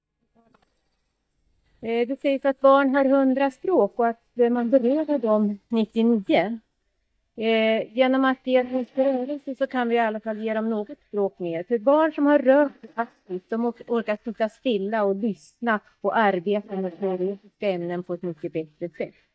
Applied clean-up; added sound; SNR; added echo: neural mask model DeepFilterNet 3.